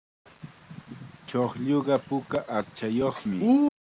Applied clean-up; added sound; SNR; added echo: none; Bird; 1 dB; none.